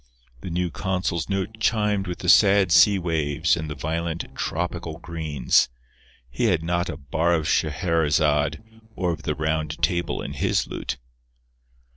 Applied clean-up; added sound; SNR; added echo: neural separator model SepFormer DNS4.